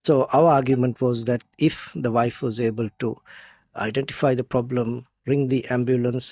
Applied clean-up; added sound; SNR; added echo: neural mask model DeepFilterNet 3.